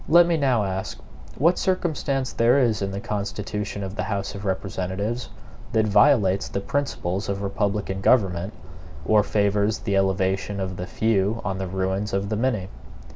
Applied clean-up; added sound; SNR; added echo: none; none; none; none.